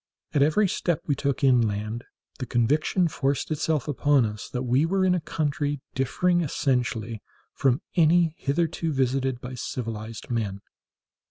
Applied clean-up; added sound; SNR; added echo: none; none; none; none.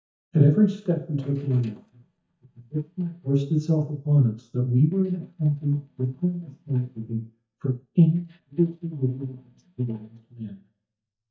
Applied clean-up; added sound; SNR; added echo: neural mask model DeepFilterNet 3.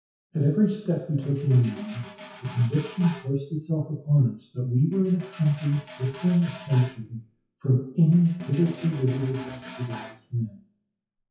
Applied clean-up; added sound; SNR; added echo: classical method WPE with log-MMSE.